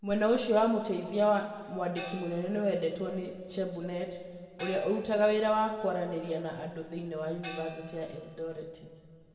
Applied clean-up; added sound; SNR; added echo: none; Gong; 15 dB; reverberation time 1.8 s.